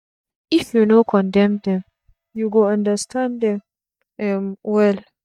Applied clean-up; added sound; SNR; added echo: neural mask model DeepFilterNet 3.